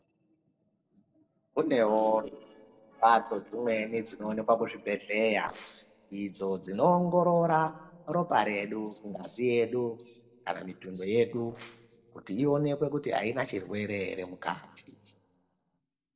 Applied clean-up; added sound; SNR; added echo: neural separator model SepFormer DNS4.